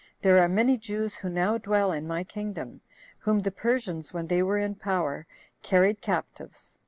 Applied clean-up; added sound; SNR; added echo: none; none; none; none.